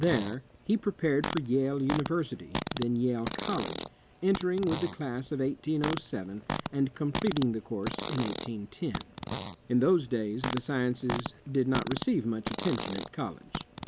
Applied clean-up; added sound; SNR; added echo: none; Fart; 7 dB; none.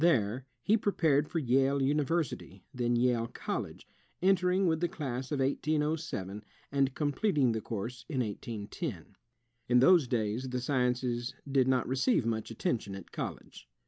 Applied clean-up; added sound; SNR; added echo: none; none; none; none.